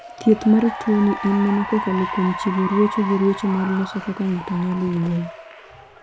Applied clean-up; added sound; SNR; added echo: none; Applause / Cheering; 10 dB; none.